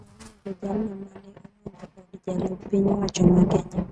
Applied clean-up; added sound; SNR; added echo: neural mask model RNNoise.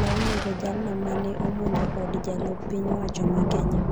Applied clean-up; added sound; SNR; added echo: none; Thunder; -3 dB; none.